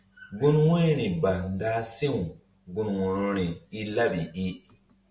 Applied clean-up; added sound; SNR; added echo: none; none; none; none.